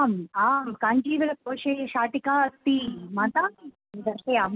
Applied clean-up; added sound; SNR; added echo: none; none; none; none.